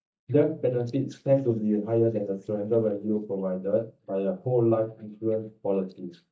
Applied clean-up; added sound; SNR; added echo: neural mask model DeepFilterNet 3.